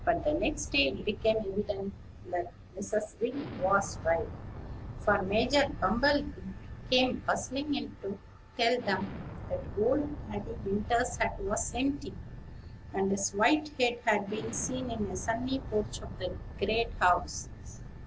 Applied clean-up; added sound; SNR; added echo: none; Explosion; 11 dB; none.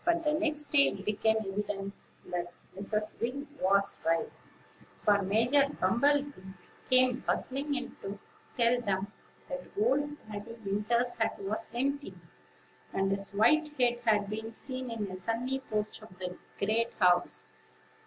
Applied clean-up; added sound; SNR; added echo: none; none; none; none.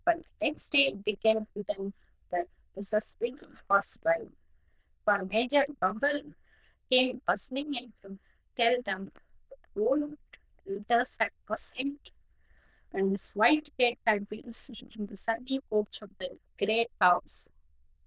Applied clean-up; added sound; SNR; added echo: neural diffusion model UNIVERSE++.